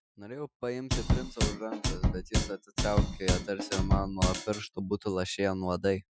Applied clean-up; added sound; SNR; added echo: classical method Wiener filter.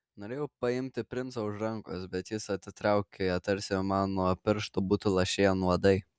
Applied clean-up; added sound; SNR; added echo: none; none; none; none.